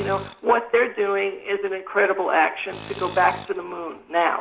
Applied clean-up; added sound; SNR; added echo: none; Tools; 19 dB; reverberation time 1.6 s.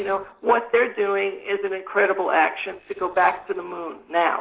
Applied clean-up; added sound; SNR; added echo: neural separator model SepFormer DNS4.